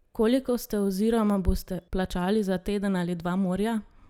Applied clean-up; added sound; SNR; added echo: none; none; none; none.